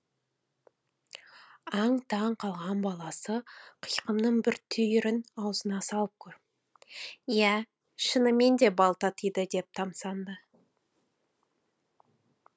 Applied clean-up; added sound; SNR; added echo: none; none; none; none.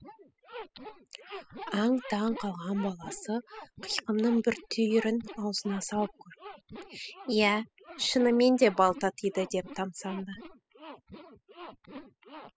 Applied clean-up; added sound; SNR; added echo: classical method spectral subtraction.